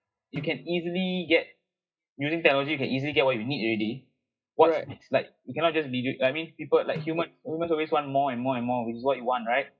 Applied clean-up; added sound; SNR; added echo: classical method WPE with log-MMSE.